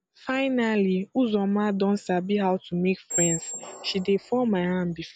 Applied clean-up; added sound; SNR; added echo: none; Squeak; 9 dB; none.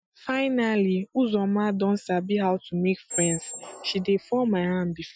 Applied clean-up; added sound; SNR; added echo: classical method Wiener filter.